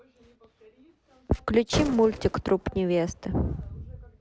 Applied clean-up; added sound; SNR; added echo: none; Gunshot, gunfire; 11 dB; none.